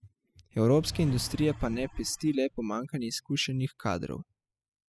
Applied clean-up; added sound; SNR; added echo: classical method spectral subtraction.